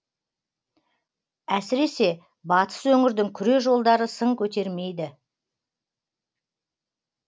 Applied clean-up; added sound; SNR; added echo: none; none; none; none.